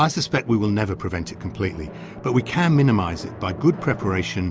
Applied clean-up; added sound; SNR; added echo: none; Drum; 14 dB; none.